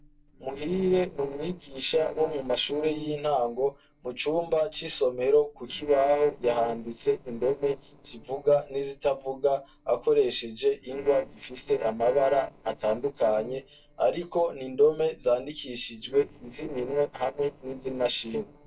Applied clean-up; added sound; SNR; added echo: neural separator model SepFormer DNS4.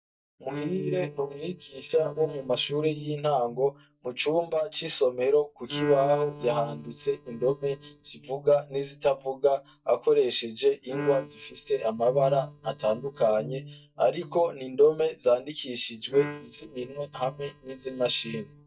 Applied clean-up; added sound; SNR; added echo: neural mask model DeepFilterNet 3.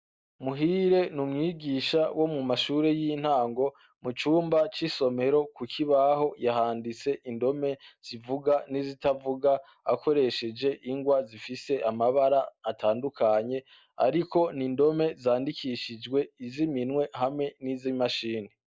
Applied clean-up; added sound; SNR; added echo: none; none; none; none.